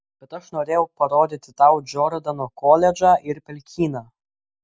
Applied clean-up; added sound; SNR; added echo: none; none; none; none.